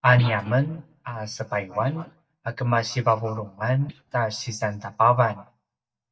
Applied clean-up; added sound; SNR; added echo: neural mask model DeepFilterNet 3.